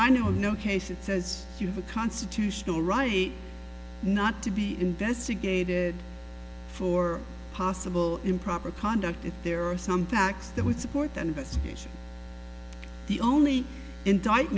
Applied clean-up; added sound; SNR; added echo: none; Breathing; 4 dB; none.